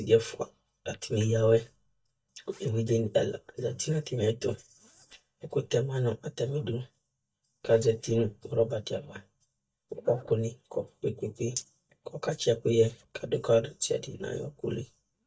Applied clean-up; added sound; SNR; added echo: neural mask model DeepFilterNet 3.